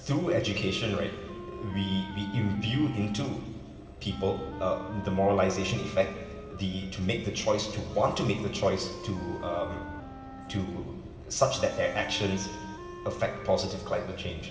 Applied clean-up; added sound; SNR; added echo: none; Wind instrument, woodwind instrument; 14 dB; reverberation time 2.0 s.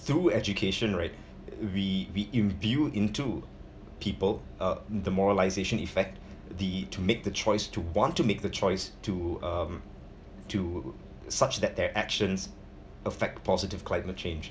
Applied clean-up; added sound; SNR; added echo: none; none; none; none.